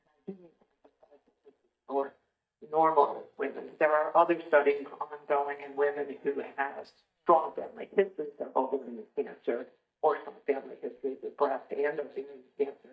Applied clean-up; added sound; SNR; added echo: neural mask model DeepFilterNet 3.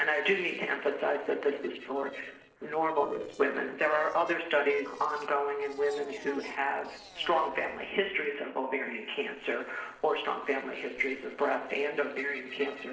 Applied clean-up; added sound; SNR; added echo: neural separator model SepFormer DNS4.